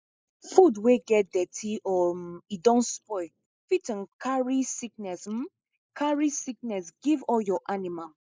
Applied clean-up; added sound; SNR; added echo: neural mask model Resemble Enhance denoiser.